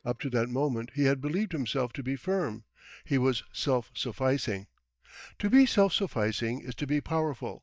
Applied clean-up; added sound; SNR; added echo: neural mask model DeepFilterNet 3.